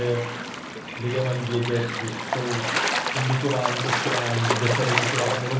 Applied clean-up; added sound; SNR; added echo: none; Gull, seagull / Waves, surf; 1 dB; reverberation time 1.0 s.